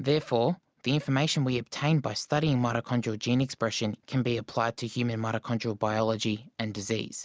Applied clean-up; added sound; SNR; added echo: none; none; none; none.